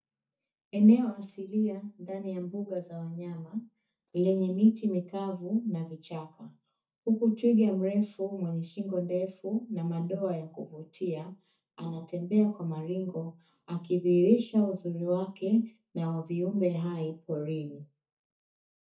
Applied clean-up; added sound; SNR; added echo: neural mask model DeepFilterNet 3.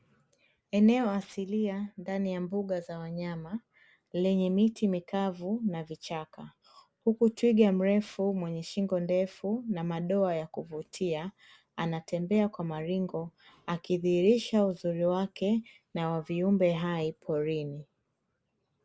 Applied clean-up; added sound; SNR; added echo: none; none; none; none.